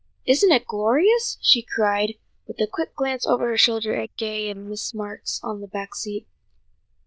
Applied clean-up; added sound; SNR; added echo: neural diffusion model UNIVERSE++.